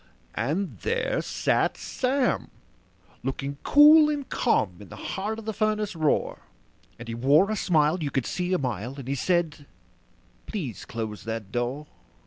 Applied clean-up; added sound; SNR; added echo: none; none; none; none.